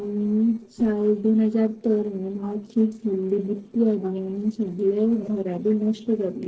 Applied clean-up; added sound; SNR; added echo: neural separator model SepFormer DNS4.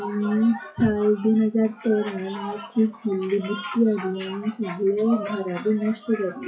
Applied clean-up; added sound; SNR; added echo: classical method WPE with log-MMSE.